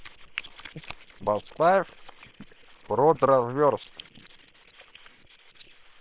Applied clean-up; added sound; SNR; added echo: neural separator model SepFormer WHAM!.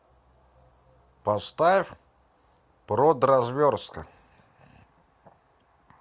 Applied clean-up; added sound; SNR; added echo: none; none; none; none.